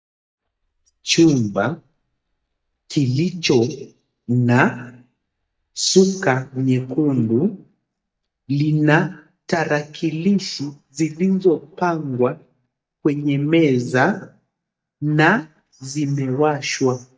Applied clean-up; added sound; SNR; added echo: neural mask model DeepFilterNet 3.